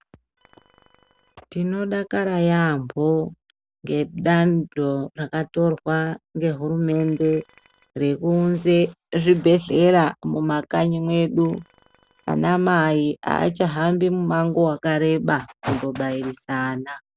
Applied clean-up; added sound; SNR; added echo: neural separator model SepFormer DNS4.